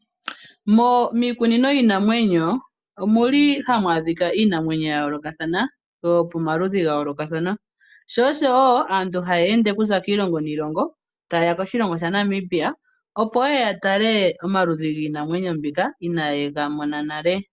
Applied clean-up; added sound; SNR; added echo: none; none; none; none.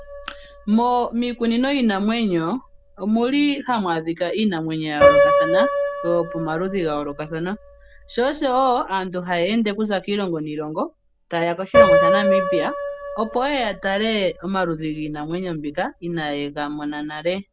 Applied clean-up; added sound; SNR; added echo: none; Piano; 1 dB; none.